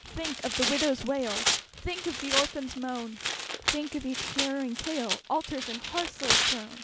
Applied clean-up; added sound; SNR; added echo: none; Tearing; -1 dB; none.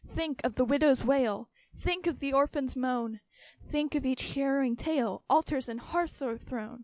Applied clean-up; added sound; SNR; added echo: none; none; none; none.